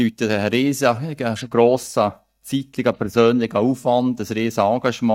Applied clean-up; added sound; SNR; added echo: neural mask model DeepFilterNet 3.